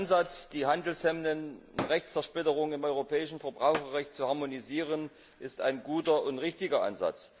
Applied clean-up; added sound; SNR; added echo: none; Shatter; 17 dB; none.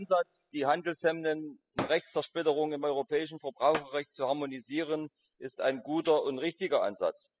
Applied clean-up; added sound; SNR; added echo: classical method spectral subtraction.